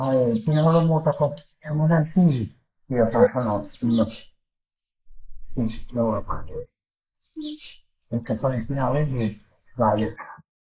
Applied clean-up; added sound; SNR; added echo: neural mask model Resemble Enhance denoiser.